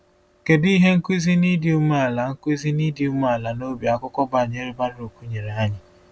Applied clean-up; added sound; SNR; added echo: none; none; none; none.